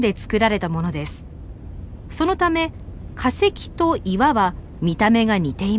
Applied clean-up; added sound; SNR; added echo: none; none; none; none.